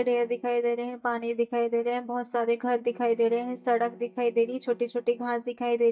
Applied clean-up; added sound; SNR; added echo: neural mask model DeepFilterNet 3.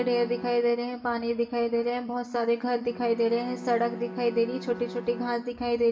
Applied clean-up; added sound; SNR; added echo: none; Bowed string instrument; 15 dB; reverberation time 1.0 s.